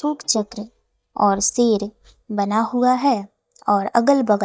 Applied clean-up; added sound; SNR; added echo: neural mask model DeepFilterNet 3.